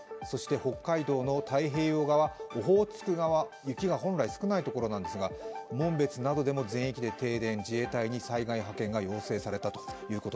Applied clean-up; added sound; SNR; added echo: none; none; none; none.